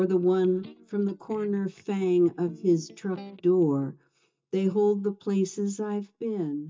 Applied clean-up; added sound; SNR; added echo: neural mask model DeepFilterNet 3.